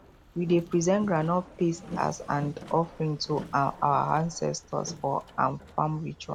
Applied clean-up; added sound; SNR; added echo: none; Boat, Water vehicle; 16 dB; none.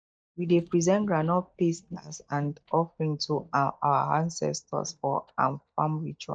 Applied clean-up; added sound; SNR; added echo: neural mask model DeepFilterNet 3.